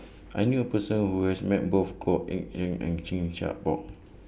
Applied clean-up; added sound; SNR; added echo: none; none; none; none.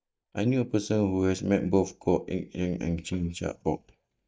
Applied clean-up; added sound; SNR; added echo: neural mask model DeepFilterNet 3.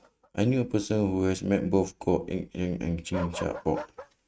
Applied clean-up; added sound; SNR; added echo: neural mask model RNNoise.